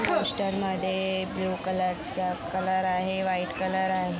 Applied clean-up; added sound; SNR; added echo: none; Finger snapping; 17 dB; none.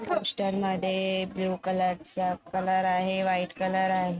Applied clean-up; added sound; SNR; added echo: neural mask model RNNoise.